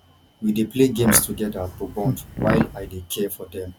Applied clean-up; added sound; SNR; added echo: none; Fart; 3 dB; none.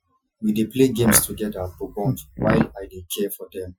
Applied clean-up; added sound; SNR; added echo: classical method Wiener filter.